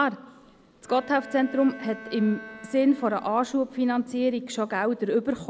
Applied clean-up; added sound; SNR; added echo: none; Bowed string instrument; 19 dB; none.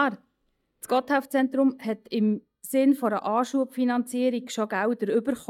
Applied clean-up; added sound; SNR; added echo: neural mask model DeepFilterNet 3.